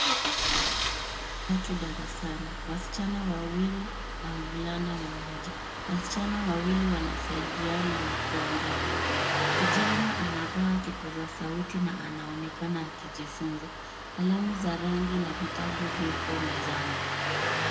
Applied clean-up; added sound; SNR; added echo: none; Engine starting; -1 dB; reverberation time 0.9 s.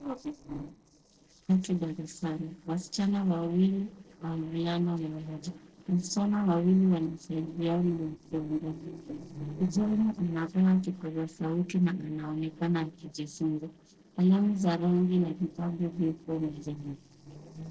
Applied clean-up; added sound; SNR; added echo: neural separator model SepFormer DNS4.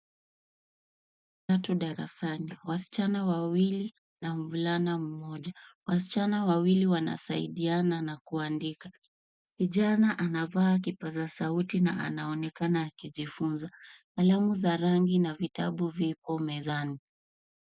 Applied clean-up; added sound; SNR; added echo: none; none; none; none.